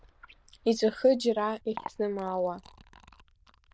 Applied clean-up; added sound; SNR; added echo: neural diffusion model UNIVERSE++.